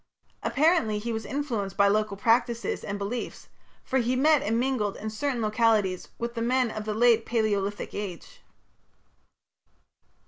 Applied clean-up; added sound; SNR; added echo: none; none; none; none.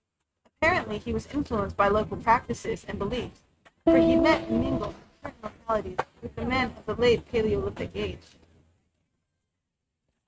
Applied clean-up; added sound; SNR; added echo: neural mask model RNNoise.